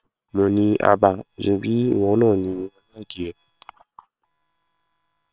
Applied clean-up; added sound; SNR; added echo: neural separator model SepFormer WHAM!.